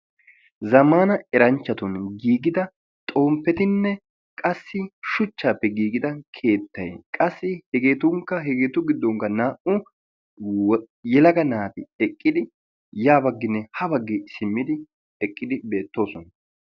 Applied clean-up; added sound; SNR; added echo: none; none; none; none.